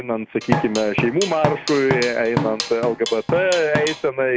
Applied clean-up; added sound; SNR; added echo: none; Drum kit; 5 dB; none.